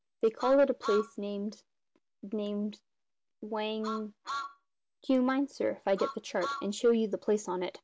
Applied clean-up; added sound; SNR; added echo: none; Truck; 11 dB; none.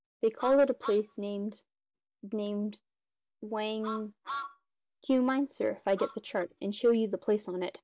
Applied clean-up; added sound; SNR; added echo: neural mask model DeepFilterNet 3.